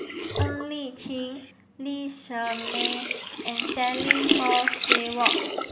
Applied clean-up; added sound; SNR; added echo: none; Sink (filling or washing); -3 dB; none.